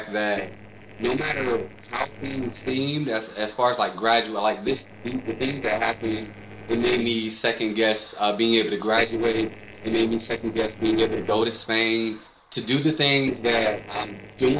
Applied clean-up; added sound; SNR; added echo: neural separator model SepFormer DNS4.